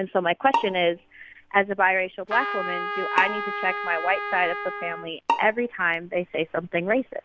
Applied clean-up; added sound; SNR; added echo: none; Trumpet + Bowed string instrument; 5 dB; none.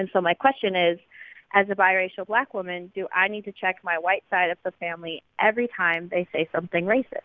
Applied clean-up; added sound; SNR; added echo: none; none; none; none.